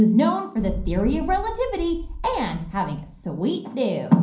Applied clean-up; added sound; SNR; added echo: none; Boom; 9 dB; reverberation time 0.6 s.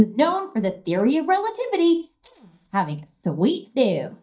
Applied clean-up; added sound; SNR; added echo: neural mask model DeepFilterNet 3.